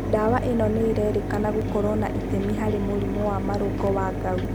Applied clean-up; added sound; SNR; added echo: none; Mechanisms; 2 dB; none.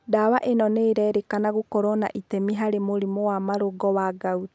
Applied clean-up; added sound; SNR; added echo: none; none; none; none.